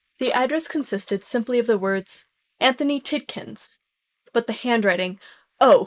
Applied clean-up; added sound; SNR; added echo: neural mask model Resemble Enhance denoiser.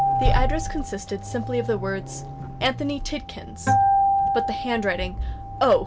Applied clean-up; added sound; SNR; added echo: none; Acoustic guitar + Accelerating, revving, vroom; -3 dB; none.